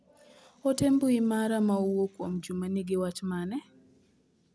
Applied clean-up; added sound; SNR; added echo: none; none; none; none.